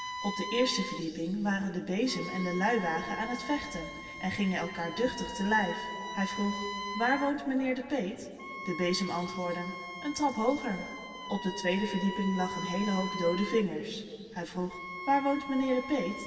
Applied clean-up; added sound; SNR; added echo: none; Wind instrument, woodwind instrument; 10 dB; reverberation time 2.4 s.